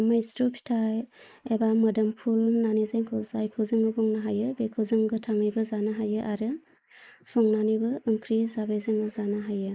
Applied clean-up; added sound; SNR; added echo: neural mask model Resemble Enhance denoiser.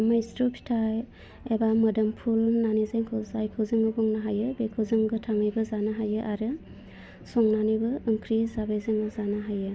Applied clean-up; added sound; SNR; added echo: none; none; none; none.